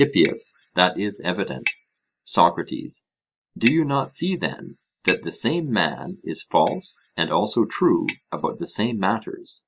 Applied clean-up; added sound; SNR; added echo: neural mask model DeepFilterNet 3.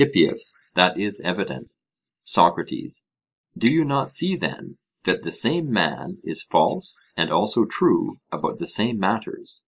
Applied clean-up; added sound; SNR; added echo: neural mask model Resemble Enhance denoiser.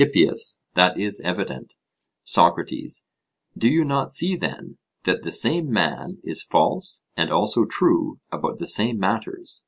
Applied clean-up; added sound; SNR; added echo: none; none; none; none.